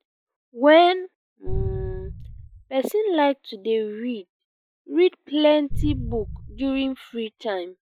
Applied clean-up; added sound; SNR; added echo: classical method Wiener filter.